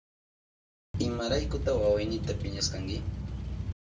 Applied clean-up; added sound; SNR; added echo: none; Boat, Water vehicle; 1 dB; reverberation time 0.2 s.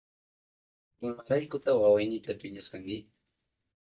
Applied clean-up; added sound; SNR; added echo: neural mask model DeepFilterNet 3.